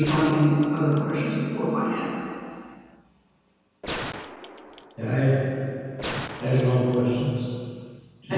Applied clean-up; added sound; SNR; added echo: none; Gunshot, gunfire; 11 dB; reverberation time 2.1 s.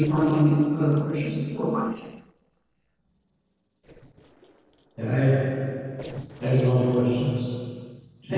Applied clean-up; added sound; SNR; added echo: neural separator model SepFormer DNS4.